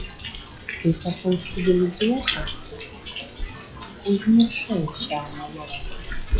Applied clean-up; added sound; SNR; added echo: classical method log-MMSE.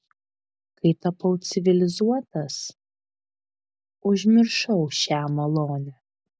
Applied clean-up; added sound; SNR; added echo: none; none; none; none.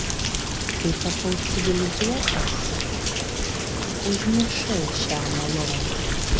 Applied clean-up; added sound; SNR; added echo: none; Rain; -3 dB; none.